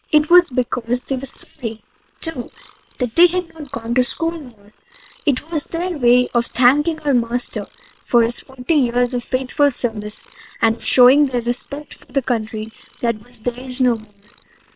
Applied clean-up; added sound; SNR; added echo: neural separator model SepFormer WHAM!.